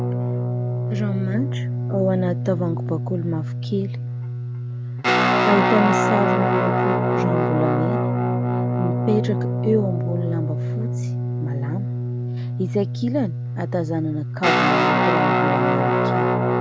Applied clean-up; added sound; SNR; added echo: none; Guitar; -5 dB; none.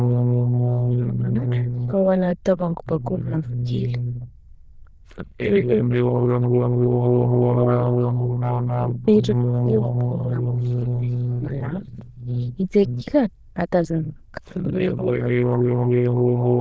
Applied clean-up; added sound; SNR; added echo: neural diffusion model UNIVERSE++.